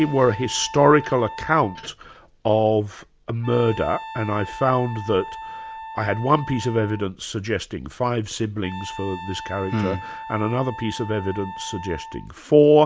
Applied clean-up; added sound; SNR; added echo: none; Wind instrument, woodwind instrument; 14 dB; none.